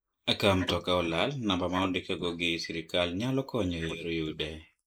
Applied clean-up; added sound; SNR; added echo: neural mask model Resemble Enhance denoiser.